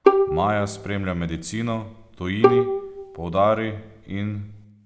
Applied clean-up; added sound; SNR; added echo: none; Bowed string instrument; -1 dB; none.